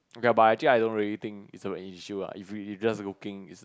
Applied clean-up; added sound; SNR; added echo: none; none; none; none.